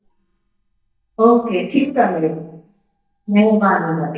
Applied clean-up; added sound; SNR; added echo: neural mask model DeepFilterNet 3.